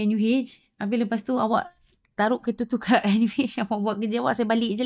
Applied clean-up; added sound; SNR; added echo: neural mask model DeepFilterNet 3.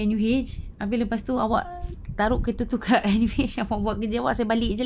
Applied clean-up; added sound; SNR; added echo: none; none; none; none.